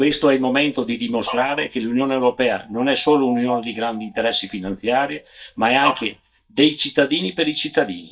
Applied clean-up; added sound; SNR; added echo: neural mask model DeepFilterNet 3.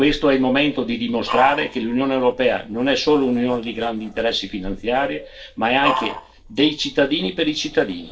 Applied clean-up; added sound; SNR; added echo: neural separator model SepFormer DNS4.